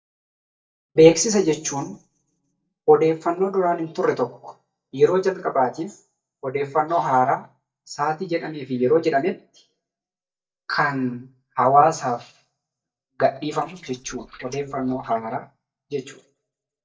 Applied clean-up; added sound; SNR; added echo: neural mask model DeepFilterNet 3.